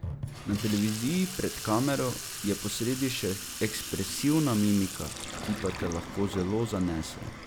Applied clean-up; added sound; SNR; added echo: none; Sink (filling or washing) / Water tap, faucet; 8 dB; none.